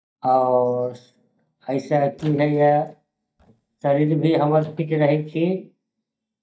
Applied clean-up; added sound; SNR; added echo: neural mask model DeepFilterNet 3.